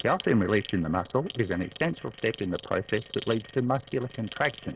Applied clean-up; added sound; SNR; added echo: neural separator model SepFormer DNS4.